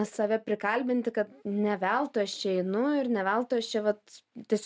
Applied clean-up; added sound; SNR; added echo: none; none; none; none.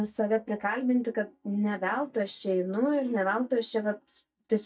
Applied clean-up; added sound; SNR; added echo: neural mask model DeepFilterNet 3.